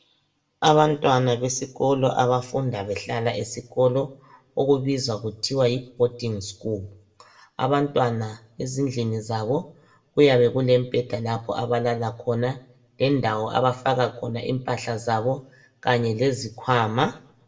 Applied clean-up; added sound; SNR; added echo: none; none; none; reverberation time 0.5 s.